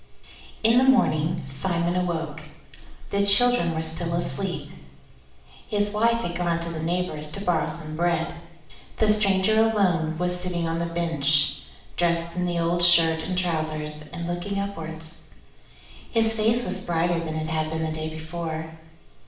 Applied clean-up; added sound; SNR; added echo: none; Piano; 13 dB; reverberation time 0.7 s.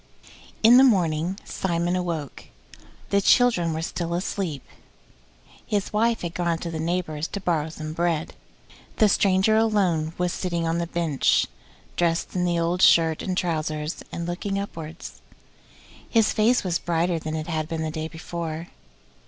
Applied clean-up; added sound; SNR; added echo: none; none; none; none.